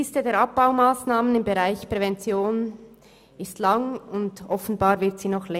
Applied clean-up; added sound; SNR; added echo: none; none; none; none.